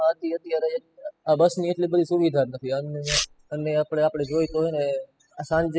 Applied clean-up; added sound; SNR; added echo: classical method spectral subtraction.